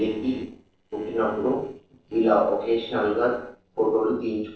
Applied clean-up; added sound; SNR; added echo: neural separator model SepFormer DNS4.